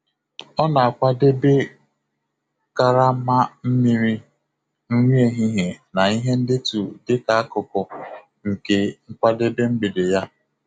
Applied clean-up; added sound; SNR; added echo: none; none; none; none.